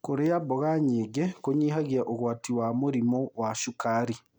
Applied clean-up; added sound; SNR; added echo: none; none; none; none.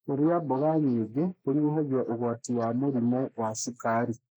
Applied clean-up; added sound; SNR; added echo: neural mask model Resemble Enhance denoiser.